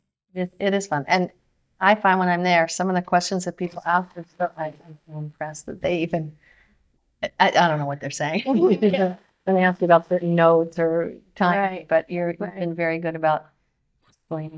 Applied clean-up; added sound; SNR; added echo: neural mask model DeepFilterNet 3.